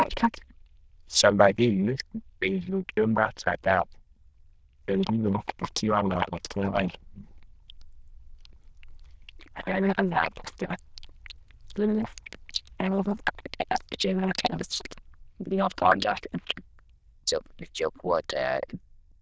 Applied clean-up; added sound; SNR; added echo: neural diffusion model UNIVERSE++.